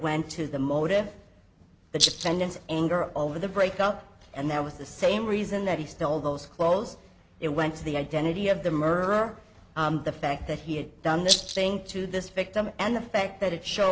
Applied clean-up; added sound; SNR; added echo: none; Rattle; -2 dB; none.